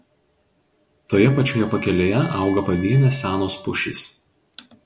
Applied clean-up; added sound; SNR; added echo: none; Wind instrument, woodwind instrument; 18 dB; none.